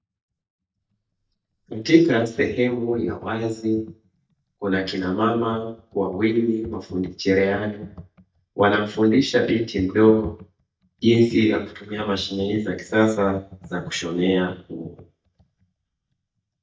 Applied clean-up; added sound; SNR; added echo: neural mask model DeepFilterNet 3.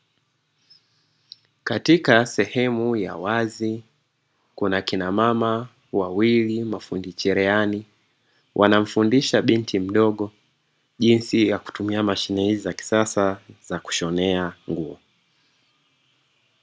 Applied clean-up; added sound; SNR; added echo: none; none; none; none.